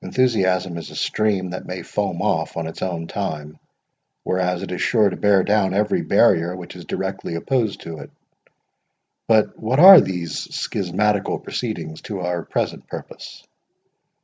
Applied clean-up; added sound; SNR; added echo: none; none; none; none.